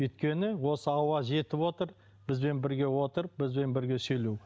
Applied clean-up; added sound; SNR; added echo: none; none; none; none.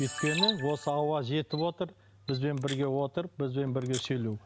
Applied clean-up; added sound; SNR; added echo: none; Camera + Cricket; 8 dB; none.